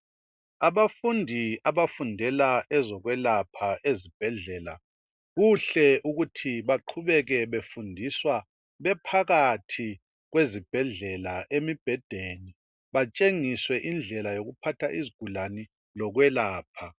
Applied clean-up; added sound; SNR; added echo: none; none; none; none.